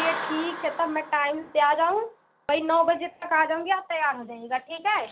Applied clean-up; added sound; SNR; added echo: none; Clapping; 13 dB; none.